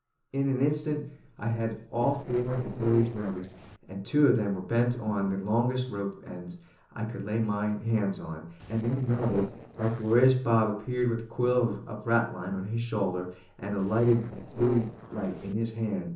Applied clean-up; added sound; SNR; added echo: neural separator model SepFormer DNS4.